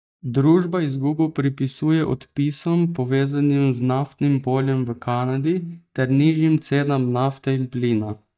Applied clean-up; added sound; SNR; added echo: neural mask model DeepFilterNet 3.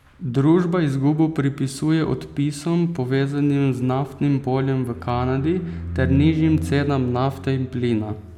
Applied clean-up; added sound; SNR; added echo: none; none; none; none.